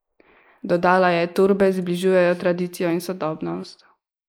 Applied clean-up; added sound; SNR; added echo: neural mask model Resemble Enhance denoiser.